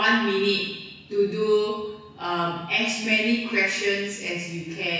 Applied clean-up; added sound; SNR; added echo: none; none; none; reverberation time 1.1 s.